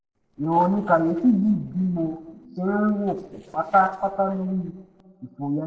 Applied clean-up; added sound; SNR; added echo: neural separator model SepFormer DNS4.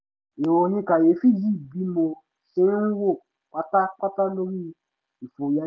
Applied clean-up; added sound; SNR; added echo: none; none; none; none.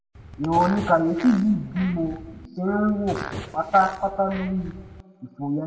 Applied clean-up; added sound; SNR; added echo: none; Fart; 13 dB; reverberation time 1.1 s.